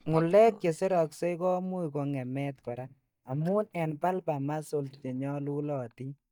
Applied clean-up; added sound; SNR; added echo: neural mask model DeepFilterNet 3.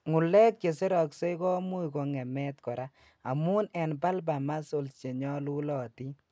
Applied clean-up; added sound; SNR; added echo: none; none; none; none.